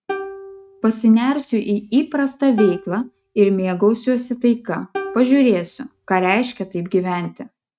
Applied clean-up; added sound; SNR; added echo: neural mask model RNNoise.